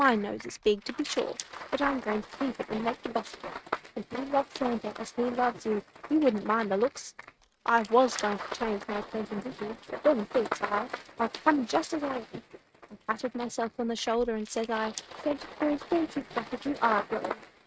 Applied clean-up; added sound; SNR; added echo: neural mask model RNNoise.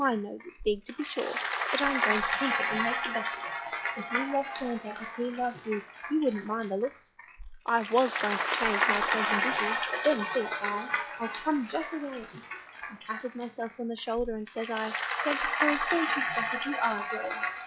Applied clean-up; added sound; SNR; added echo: classical method log-MMSE.